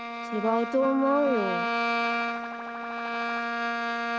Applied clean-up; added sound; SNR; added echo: neural mask model RNNoise.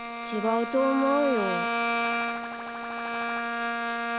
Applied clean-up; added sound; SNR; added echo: none; Bowed string instrument; 1 dB; none.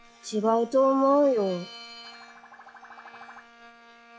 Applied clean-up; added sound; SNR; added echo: classical method log-MMSE.